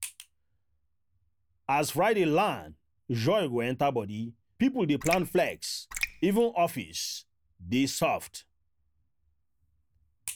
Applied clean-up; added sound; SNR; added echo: none; Raindrop; 7 dB; none.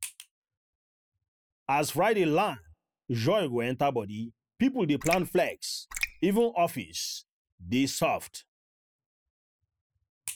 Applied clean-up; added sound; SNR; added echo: classical method spectral subtraction.